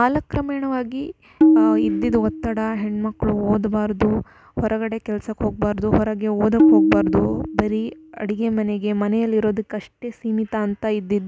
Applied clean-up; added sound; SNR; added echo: none; Tabla; -1 dB; none.